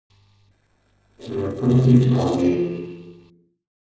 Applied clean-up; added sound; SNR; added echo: neural separator model SepFormer DNS4.